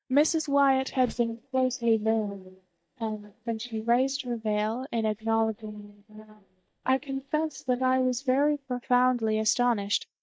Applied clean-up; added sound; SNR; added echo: neural mask model DeepFilterNet 3.